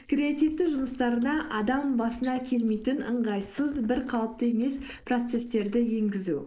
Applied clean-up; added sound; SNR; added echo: neural mask model Resemble Enhance denoiser.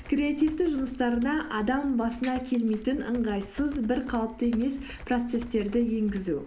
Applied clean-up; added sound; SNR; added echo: none; Computer keyboard; 17 dB; none.